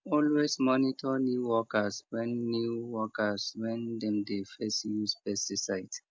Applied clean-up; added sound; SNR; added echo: none; none; none; none.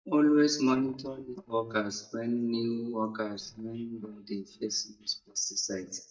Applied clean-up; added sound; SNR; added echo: neural mask model DeepFilterNet 3.